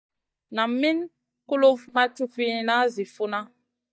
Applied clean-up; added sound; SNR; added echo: neural mask model DeepFilterNet 3.